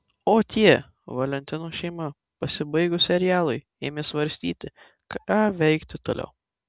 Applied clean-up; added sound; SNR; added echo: none; none; none; none.